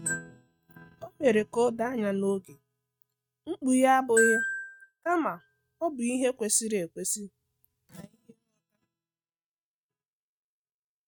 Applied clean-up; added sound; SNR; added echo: neural mask model RNNoise.